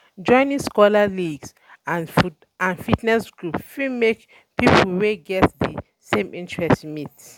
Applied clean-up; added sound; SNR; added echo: none; none; none; none.